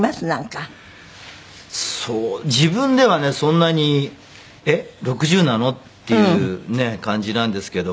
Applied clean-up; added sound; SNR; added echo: none; none; none; none.